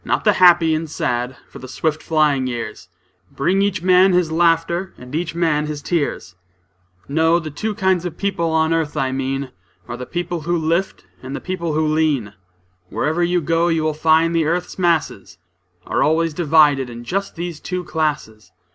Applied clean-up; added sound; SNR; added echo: none; none; none; none.